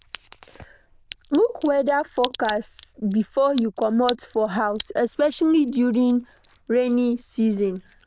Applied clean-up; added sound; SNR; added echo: neural diffusion model UNIVERSE++.